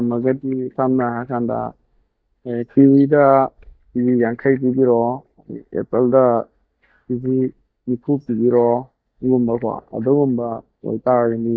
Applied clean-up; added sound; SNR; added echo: neural mask model DeepFilterNet 3.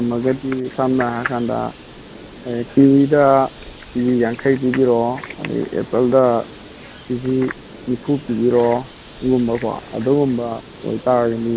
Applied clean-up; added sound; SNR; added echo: none; Bird; 19 dB; none.